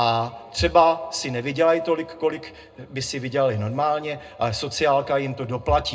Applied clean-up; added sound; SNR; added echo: none; none; none; reverberation time 0.2 s.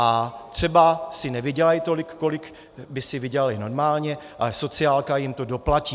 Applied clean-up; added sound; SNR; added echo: none; none; none; none.